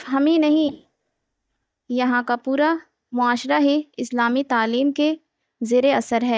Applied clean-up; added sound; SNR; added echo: neural mask model DeepFilterNet 3.